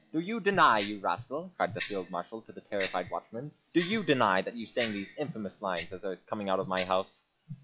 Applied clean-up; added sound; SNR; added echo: classical method log-MMSE.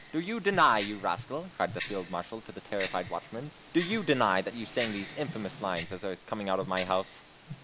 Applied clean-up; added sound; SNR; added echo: none; Tick-tock; 12 dB; none.